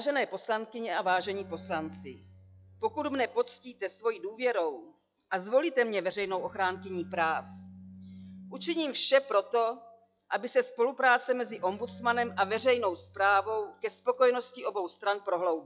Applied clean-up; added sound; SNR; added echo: classical method log-MMSE.